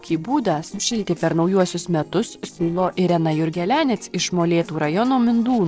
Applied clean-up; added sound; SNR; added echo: neural separator model SepFormer DNS4.